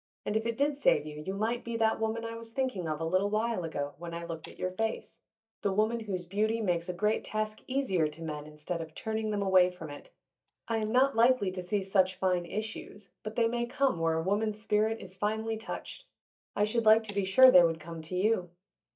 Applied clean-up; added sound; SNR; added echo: neural mask model DeepFilterNet 3.